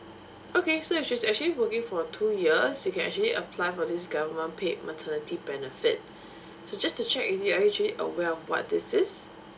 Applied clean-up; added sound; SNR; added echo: none; none; none; none.